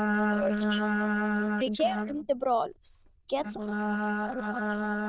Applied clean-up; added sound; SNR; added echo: neural diffusion model UNIVERSE++.